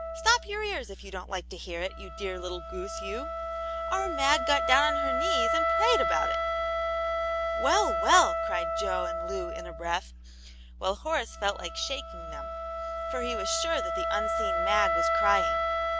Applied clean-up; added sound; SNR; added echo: none; Wind instrument, woodwind instrument; -1 dB; none.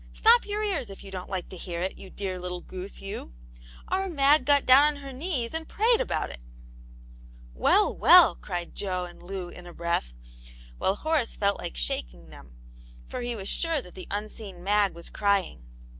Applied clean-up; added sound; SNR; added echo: none; none; none; none.